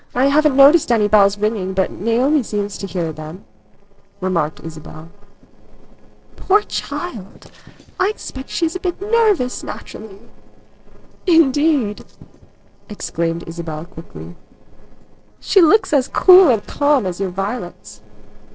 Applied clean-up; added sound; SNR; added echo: neural separator model SepFormer DNS4.